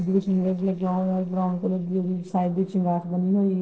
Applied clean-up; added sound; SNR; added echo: neural separator model SepFormer DNS4.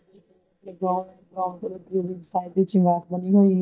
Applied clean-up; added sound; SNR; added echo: neural mask model DeepFilterNet 3.